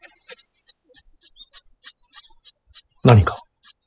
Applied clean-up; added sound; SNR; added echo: classical method spectral subtraction.